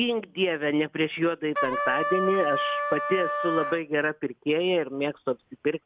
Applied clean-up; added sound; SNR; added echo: none; Trumpet; 2 dB; none.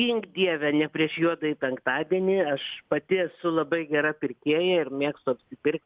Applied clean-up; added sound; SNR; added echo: none; none; none; none.